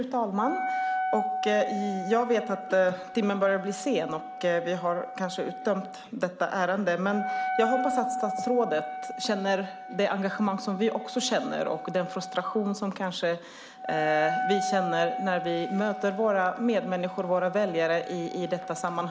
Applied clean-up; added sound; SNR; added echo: none; Wind instrument, woodwind instrument; 6 dB; none.